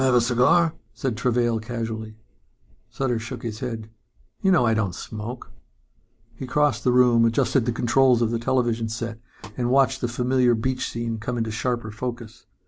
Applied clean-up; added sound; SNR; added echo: none; none; none; none.